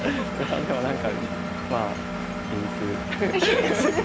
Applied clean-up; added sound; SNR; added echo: none; Engine; 4 dB; none.